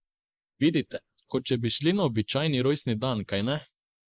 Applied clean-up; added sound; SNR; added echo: neural mask model Resemble Enhance denoiser.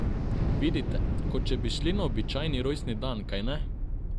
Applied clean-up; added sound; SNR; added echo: none; Thunder / Explosion; -4 dB; none.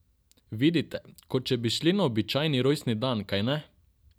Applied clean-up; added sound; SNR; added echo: none; none; none; none.